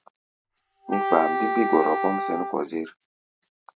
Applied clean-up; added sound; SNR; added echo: none; Wind instrument, woodwind instrument; 0 dB; none.